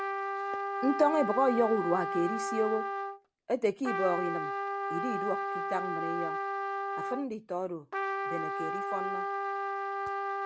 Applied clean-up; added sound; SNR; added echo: none; Trumpet; 1 dB; none.